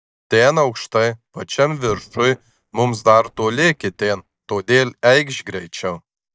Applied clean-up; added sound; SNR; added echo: neural mask model DeepFilterNet 3.